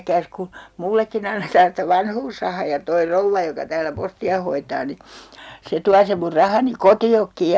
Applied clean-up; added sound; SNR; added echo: none; none; none; none.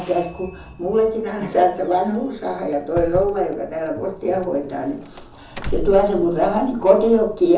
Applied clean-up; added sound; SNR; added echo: none; Doorbell; 13 dB; reverberation time 0.6 s.